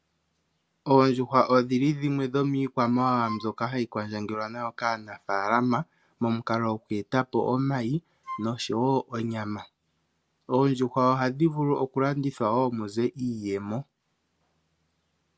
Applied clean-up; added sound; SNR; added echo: none; Wind instrument, woodwind instrument; 14 dB; none.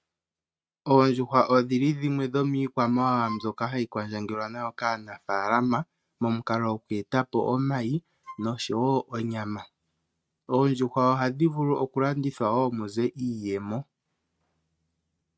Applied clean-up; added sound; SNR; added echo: neural mask model RNNoise.